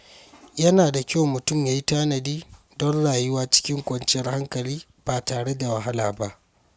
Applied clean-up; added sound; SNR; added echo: none; none; none; none.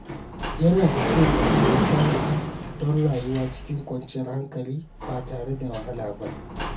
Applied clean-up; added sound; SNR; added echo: none; Sliding door; 2 dB; reverberation time 0.3 s.